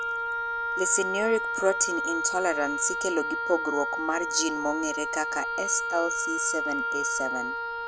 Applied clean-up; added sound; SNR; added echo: none; Wind instrument, woodwind instrument; 1 dB; none.